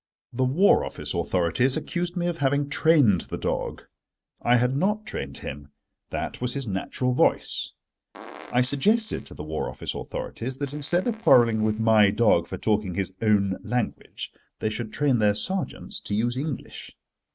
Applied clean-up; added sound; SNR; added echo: neural mask model RNNoise.